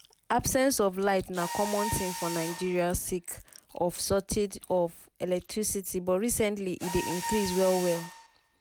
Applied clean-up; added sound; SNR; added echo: none; Mechanisms; 11 dB; none.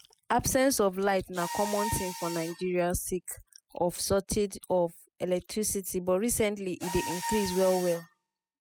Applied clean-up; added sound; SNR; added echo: classical method spectral subtraction.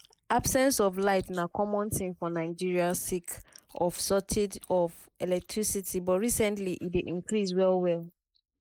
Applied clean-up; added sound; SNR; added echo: neural mask model Resemble Enhance denoiser.